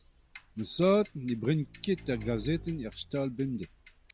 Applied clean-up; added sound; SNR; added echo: none; Clock + Motorcycle / Engine; 18 dB; none.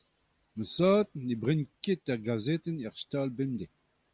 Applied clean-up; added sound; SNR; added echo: none; none; none; none.